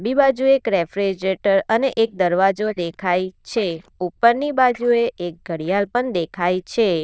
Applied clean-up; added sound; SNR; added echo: neural diffusion model UNIVERSE++.